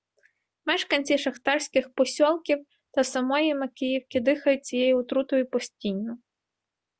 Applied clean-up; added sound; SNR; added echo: none; none; none; none.